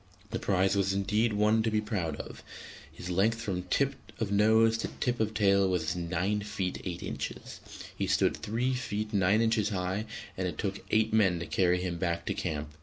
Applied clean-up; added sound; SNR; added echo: none; none; none; none.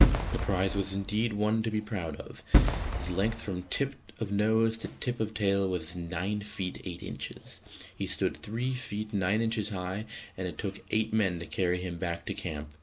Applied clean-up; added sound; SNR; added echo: none; Fireworks; -4 dB; none.